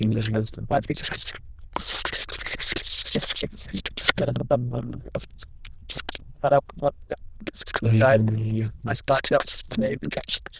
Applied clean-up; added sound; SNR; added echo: neural diffusion model UNIVERSE++.